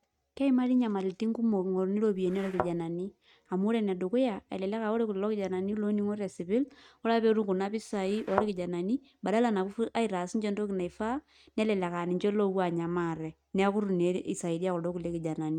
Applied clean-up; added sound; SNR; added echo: neural mask model RNNoise.